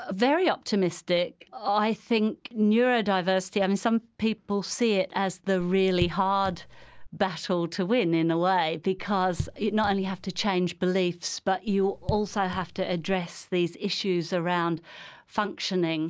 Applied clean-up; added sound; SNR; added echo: none; Raindrop / Drip; 12 dB; none.